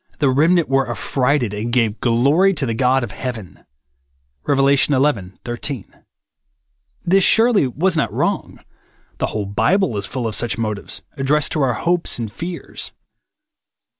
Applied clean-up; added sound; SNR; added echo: none; none; none; none.